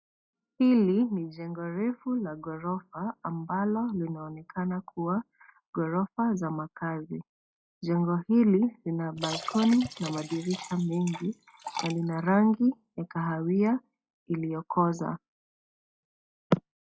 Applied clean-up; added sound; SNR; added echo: classical method log-MMSE.